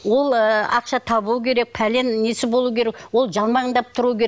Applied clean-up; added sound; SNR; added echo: none; none; none; none.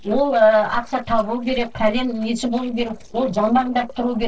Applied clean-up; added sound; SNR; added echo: neural separator model SepFormer DNS4.